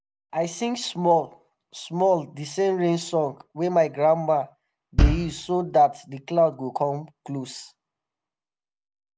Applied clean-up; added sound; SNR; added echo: none; Bass drum; -2 dB; none.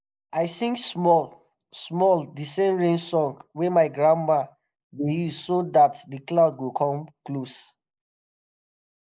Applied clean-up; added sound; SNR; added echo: neural mask model Resemble Enhance denoiser.